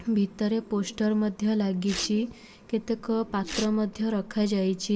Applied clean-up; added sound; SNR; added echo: none; Tearing; 15 dB; reverberation time 2.4 s.